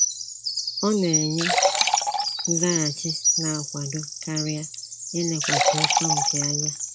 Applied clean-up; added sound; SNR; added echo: none; Liquid + Bird vocalization, bird call, bird song; -4 dB; none.